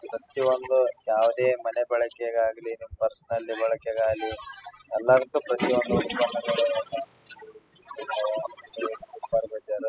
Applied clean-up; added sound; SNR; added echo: classical method spectral subtraction.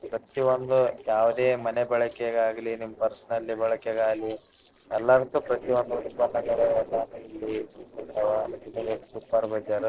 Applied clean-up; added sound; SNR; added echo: neural separator model SepFormer DNS4.